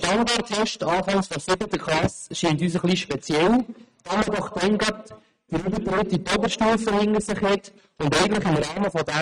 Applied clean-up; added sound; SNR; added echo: neural mask model RNNoise.